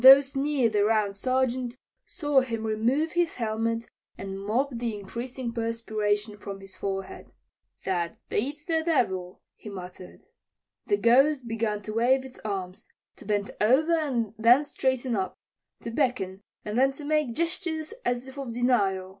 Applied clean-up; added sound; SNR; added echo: none; none; none; none.